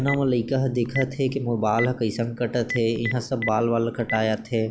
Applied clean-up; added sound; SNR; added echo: none; Telephone; 12 dB; none.